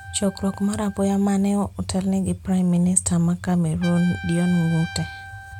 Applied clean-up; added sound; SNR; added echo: none; Trumpet; 19 dB; none.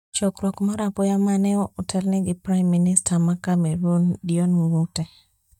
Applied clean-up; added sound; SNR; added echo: neural mask model DeepFilterNet 3.